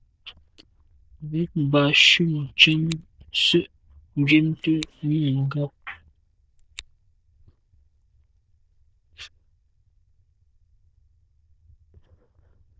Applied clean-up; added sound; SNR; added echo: neural diffusion model UNIVERSE++.